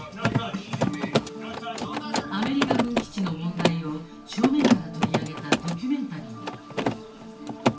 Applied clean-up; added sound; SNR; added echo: none; Mechanisms; -3 dB; reverberation time 0.2 s.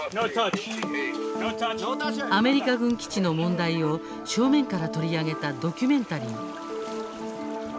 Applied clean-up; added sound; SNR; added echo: none; none; none; none.